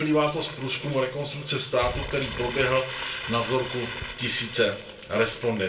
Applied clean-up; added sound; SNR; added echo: none; Crumpling, crinkling; 12 dB; reverberation time 0.3 s.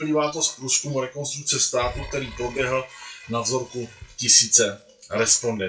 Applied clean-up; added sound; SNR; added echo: classical method WPE with log-MMSE.